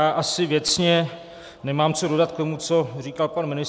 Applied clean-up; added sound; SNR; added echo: none; none; none; none.